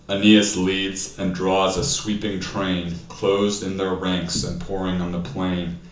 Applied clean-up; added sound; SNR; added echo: none; none; none; reverberation time 0.7 s.